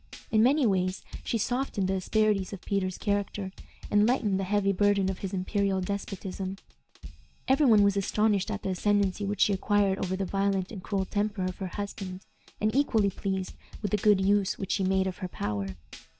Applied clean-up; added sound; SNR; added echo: none; Drum kit; 16 dB; none.